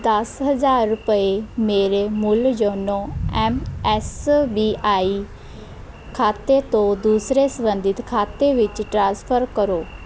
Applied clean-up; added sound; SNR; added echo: none; Thunder; 16 dB; none.